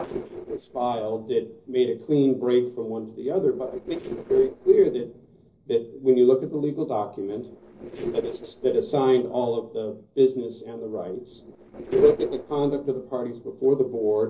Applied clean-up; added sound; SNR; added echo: neural separator model SepFormer DNS4.